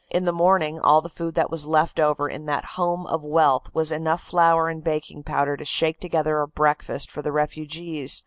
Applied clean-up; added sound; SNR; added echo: none; none; none; none.